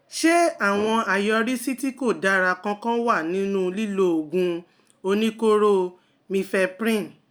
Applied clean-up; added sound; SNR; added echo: none; none; none; none.